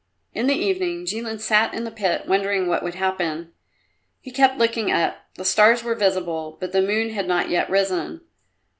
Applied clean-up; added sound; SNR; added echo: none; none; none; none.